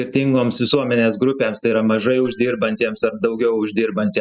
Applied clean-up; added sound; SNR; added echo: classical method spectral subtraction.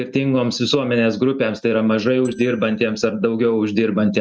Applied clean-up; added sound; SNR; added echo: neural mask model RNNoise.